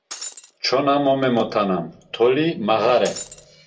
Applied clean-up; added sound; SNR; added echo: none; Shatter; 14 dB; reverberation time 0.2 s.